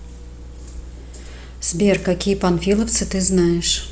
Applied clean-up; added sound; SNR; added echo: none; none; none; none.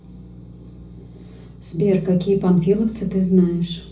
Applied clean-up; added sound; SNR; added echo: none; none; none; reverberation time 0.4 s.